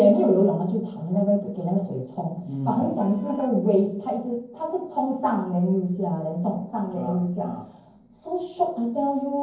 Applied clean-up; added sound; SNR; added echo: neural separator model SepFormer DNS4.